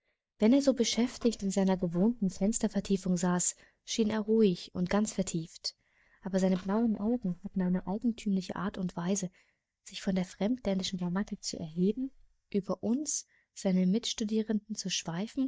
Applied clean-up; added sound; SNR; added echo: neural mask model DeepFilterNet 3.